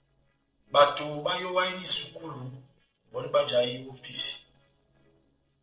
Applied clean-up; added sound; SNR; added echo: neural separator model SepFormer DNS4.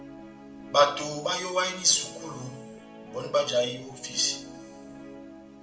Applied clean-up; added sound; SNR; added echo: none; Guitar; 15 dB; reverberation time 0.5 s.